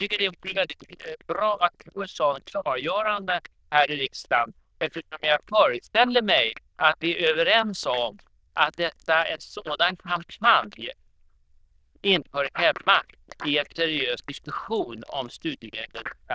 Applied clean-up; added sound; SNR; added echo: neural diffusion model UNIVERSE++.